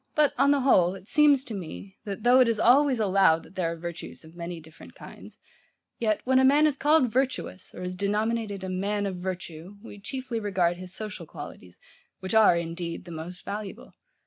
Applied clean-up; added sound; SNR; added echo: none; none; none; none.